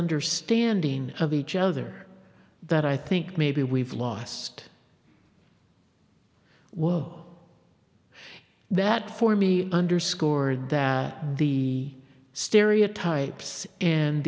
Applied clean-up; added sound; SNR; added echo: none; none; none; none.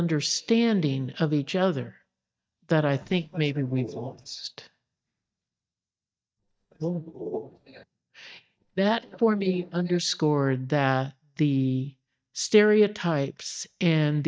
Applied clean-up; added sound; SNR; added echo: neural mask model DeepFilterNet 3.